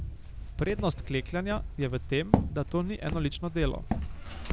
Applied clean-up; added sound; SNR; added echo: none; Walk, footsteps; 0 dB; none.